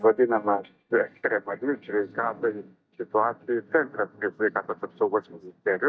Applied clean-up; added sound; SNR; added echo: neural mask model DeepFilterNet 3.